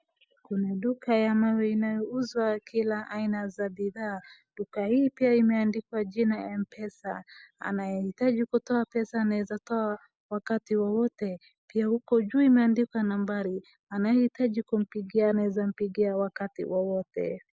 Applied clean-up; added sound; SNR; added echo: none; none; none; none.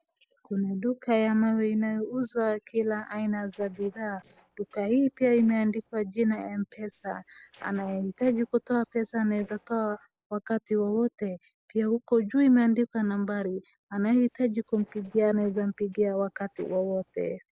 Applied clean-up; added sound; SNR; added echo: neural separator model SepFormer DNS4.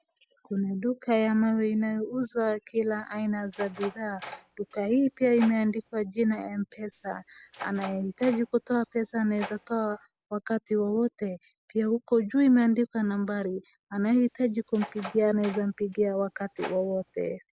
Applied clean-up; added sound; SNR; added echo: none; Door; 17 dB; none.